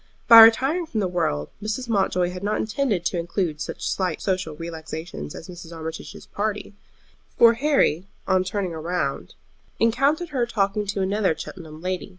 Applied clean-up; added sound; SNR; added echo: none; none; none; none.